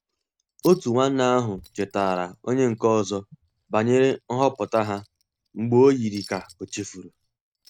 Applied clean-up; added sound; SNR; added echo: neural mask model RNNoise.